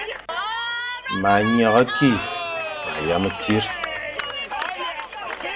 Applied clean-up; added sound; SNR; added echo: none; Cheering; 4 dB; reverberation time 0.4 s.